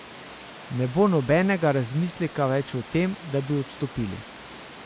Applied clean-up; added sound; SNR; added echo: none; Water; 15 dB; none.